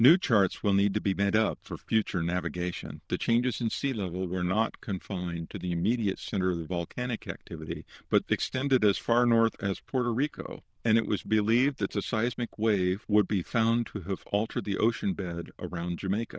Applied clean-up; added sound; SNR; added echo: neural diffusion model UNIVERSE++.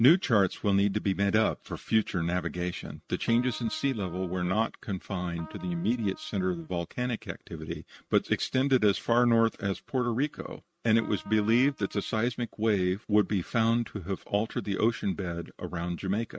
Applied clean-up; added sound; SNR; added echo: neural mask model RNNoise.